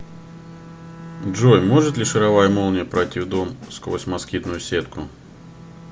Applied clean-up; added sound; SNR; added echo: none; Snare drum + Bowed string instrument; 16 dB; none.